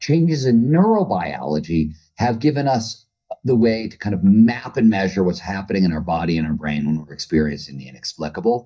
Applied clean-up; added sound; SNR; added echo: neural mask model DeepFilterNet 3.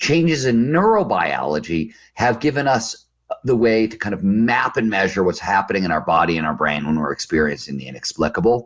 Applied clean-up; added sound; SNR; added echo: none; none; none; none.